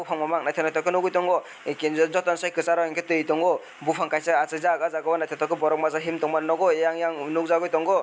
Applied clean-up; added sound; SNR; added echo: none; none; none; none.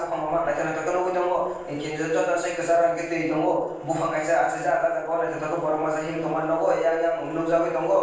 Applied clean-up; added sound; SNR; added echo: neural separator model SepFormer DNS4.